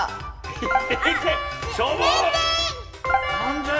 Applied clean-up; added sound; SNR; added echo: none; none; none; reverberation time 0.9 s.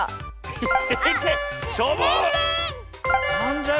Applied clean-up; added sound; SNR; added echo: none; none; none; none.